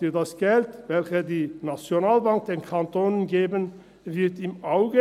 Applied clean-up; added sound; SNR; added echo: none; none; none; none.